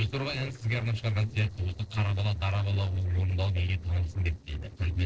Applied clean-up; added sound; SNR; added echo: neural separator model SepFormer DNS4.